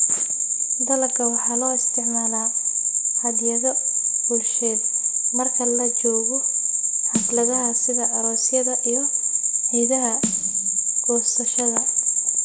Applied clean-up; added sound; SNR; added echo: none; Snare drum; 17 dB; none.